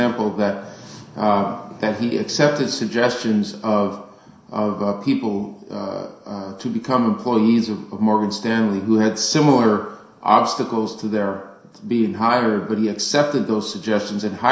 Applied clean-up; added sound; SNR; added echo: none; none; none; reverberation time 0.7 s.